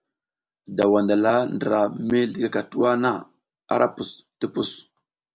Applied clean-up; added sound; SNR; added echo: none; none; none; none.